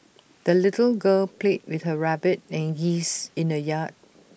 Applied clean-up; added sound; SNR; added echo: none; none; none; none.